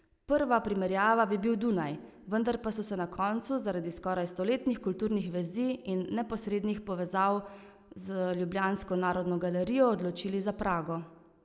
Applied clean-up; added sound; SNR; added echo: none; none; none; none.